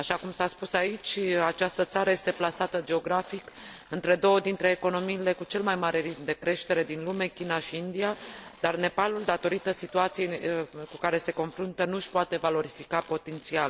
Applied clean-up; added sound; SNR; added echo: none; Tearing; 19 dB; none.